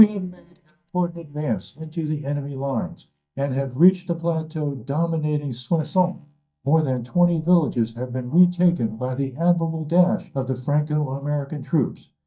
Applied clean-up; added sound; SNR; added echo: neural mask model DeepFilterNet 3.